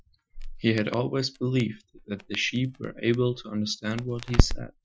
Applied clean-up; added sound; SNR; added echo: classical method Wiener filter.